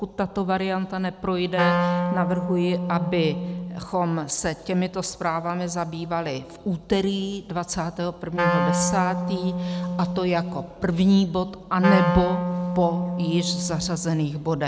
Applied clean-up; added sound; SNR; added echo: none; Wind instrument, woodwind instrument; 1 dB; none.